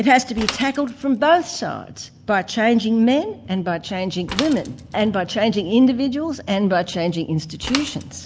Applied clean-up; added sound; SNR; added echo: none; Mechanisms / Bicycle; 16 dB; none.